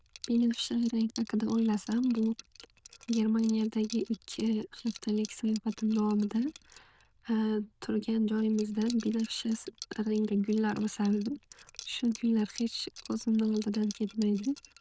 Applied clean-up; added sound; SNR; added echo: neural diffusion model UNIVERSE++.